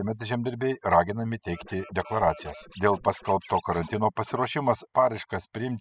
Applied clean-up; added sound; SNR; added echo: classical method spectral subtraction.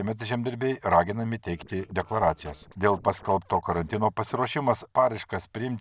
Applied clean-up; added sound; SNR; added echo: neural separator model SepFormer DNS4.